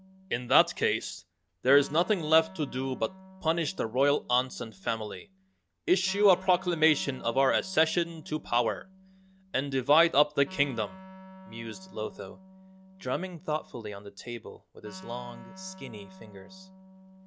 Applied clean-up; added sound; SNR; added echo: none; Wind instrument, woodwind instrument; 19 dB; none.